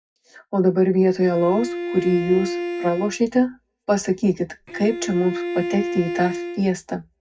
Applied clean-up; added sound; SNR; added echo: none; Bowed string instrument; 6 dB; reverberation time 0.4 s.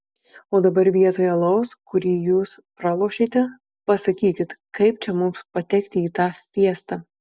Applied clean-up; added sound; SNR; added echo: none; none; none; none.